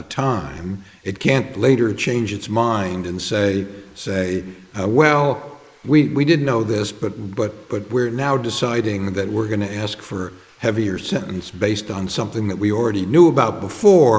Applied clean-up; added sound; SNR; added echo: neural mask model Resemble Enhance denoiser.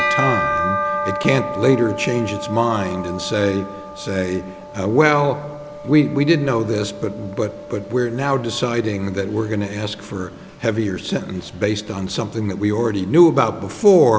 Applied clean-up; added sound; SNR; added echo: none; Bell; 9 dB; none.